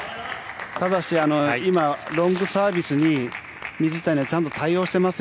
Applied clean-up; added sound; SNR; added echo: none; Coin (dropping); 18 dB; none.